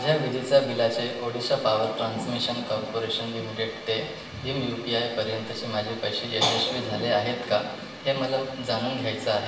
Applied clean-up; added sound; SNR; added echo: none; Thunder; 16 dB; reverberation time 1.0 s.